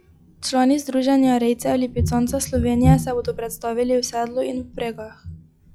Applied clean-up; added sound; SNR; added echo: classical method log-MMSE.